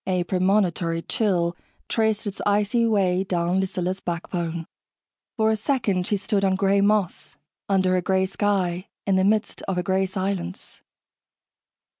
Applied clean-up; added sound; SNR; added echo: none; none; none; none.